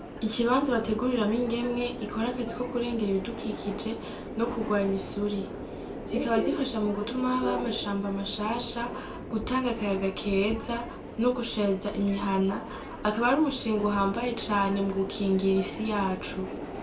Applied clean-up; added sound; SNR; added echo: none; Subway, metro, underground; 8 dB; reverberation time 0.3 s.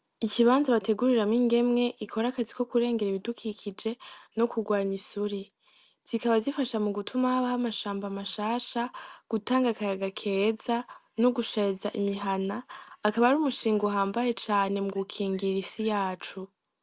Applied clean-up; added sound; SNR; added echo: none; none; none; none.